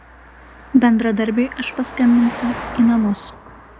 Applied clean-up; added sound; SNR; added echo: none; Car passing by; 15 dB; none.